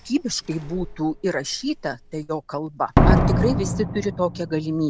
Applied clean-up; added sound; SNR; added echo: none; Slam; -2 dB; none.